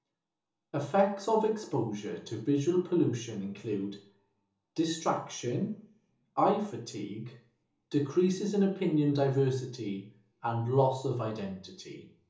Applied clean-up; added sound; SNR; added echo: none; none; none; reverberation time 0.8 s.